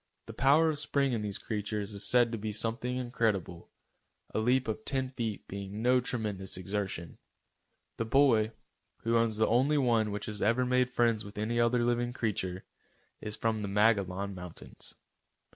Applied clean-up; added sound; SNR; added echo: none; none; none; none.